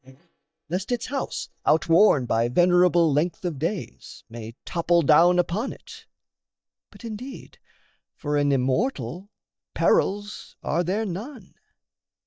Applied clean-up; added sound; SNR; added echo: neural mask model DeepFilterNet 3.